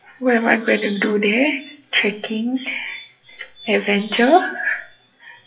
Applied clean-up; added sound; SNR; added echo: classical method WPE with log-MMSE.